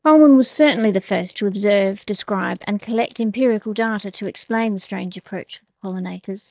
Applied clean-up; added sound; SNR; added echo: neural mask model DeepFilterNet 3.